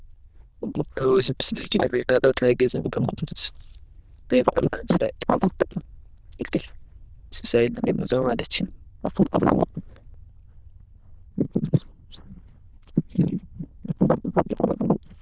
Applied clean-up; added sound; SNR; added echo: neural diffusion model UNIVERSE++.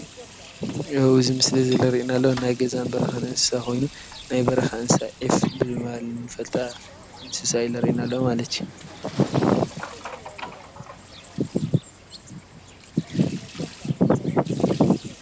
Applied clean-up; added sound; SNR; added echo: none; Cricket + Sink (filling or washing) / Water tap, faucet; 17 dB; none.